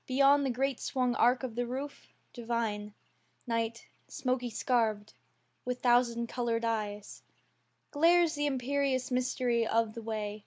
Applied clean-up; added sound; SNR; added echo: none; none; none; none.